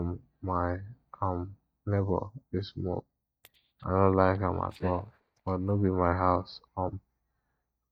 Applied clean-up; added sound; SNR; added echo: neural mask model DeepFilterNet 3.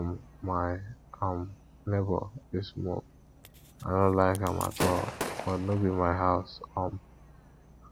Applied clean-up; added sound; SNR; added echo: none; Gunshot, gunfire / Fireworks; 12 dB; none.